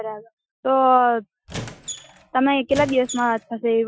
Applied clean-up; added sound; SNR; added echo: classical method Wiener filter.